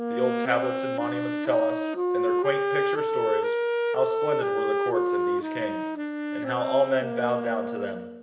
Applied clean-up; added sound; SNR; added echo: none; Wind instrument, woodwind instrument; -2 dB; reverberation time 1.0 s.